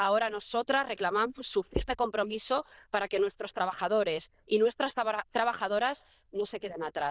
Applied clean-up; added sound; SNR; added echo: neural diffusion model UNIVERSE++.